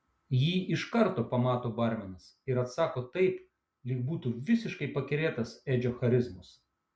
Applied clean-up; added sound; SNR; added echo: none; none; none; none.